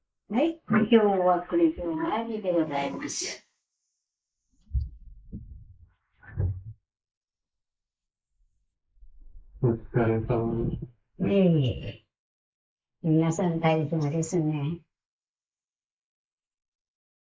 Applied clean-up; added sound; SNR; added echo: neural mask model Resemble Enhance denoiser.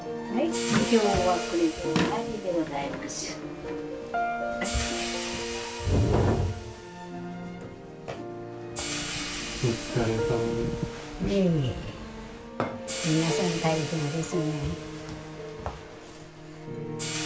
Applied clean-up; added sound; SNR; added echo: none; Hi-hat; 11 dB; none.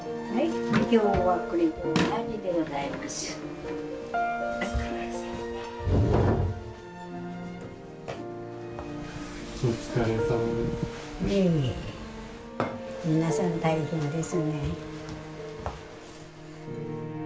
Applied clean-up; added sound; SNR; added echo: none; none; none; none.